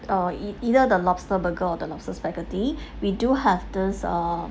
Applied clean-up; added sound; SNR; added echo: none; none; none; none.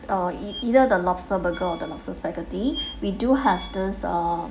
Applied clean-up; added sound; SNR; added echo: none; Squeak; 17 dB; reverberation time 0.5 s.